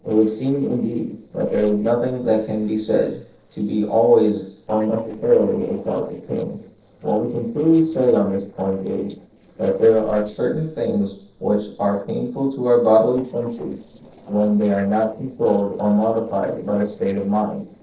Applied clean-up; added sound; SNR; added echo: neural separator model SepFormer DNS4.